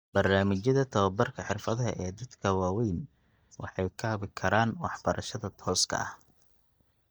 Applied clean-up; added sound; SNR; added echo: neural mask model DeepFilterNet 3.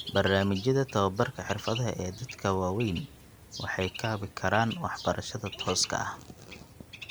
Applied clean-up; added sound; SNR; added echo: none; Bird; 15 dB; none.